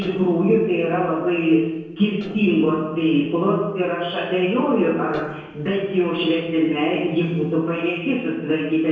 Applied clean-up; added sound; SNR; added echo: neural separator model SepFormer DNS4.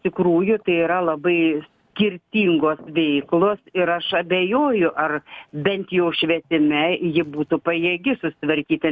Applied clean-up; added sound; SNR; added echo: none; none; none; none.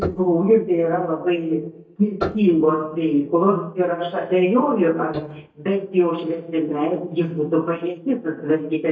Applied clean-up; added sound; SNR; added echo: neural mask model DeepFilterNet 3.